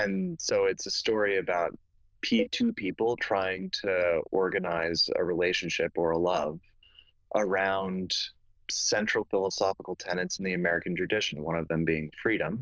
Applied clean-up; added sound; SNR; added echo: neural diffusion model UNIVERSE++.